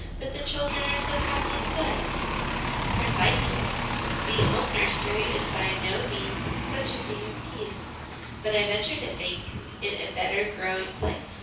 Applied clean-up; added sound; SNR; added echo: none; Bus; 0 dB; reverberation time 0.6 s.